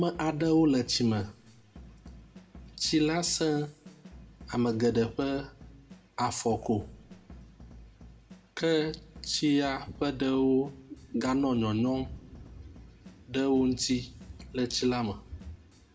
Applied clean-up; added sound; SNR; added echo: none; Drum / Drum kit; 20 dB; reverberation time 0.4 s.